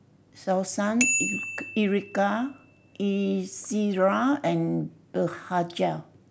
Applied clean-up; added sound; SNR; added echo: none; Bicycle bell; 7 dB; none.